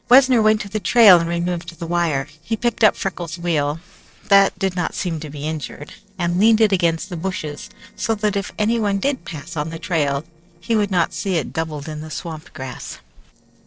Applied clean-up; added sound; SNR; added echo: neural separator model SepFormer DNS4.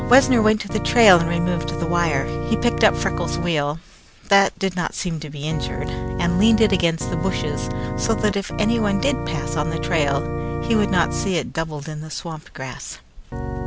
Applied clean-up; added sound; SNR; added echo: none; Organ; 5 dB; none.